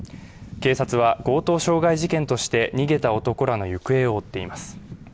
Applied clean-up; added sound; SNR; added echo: none; none; none; none.